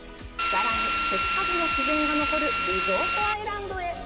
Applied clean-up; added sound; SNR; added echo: none; Drill; -5 dB; reverberation time 2.8 s.